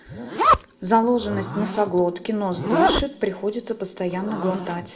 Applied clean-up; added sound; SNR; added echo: none; Zipper (clothing); 2 dB; reverberation time 1.7 s.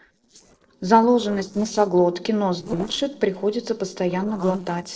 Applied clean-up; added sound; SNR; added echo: neural separator model SepFormer DNS4.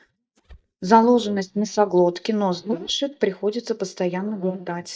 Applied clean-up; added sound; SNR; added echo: neural mask model DeepFilterNet 3.